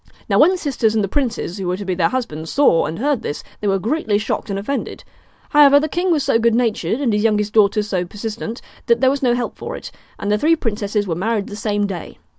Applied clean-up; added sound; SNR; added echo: none; none; none; none.